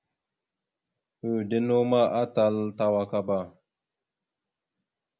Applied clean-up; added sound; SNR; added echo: none; none; none; none.